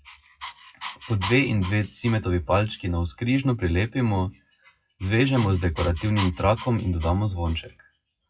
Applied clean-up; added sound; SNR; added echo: classical method WPE with log-MMSE.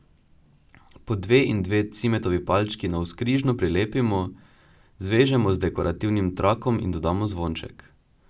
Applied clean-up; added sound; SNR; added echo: none; none; none; none.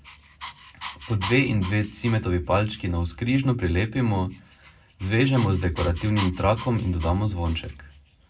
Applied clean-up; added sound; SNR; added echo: none; Dog; 17 dB; reverberation time 0.3 s.